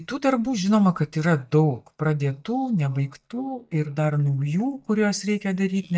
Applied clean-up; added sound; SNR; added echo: neural mask model DeepFilterNet 3.